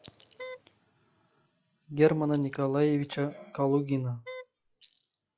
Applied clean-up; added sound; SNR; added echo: classical method log-MMSE.